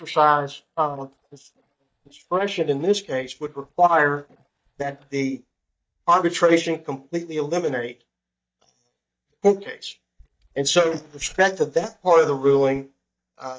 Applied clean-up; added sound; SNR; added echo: neural mask model DeepFilterNet 3.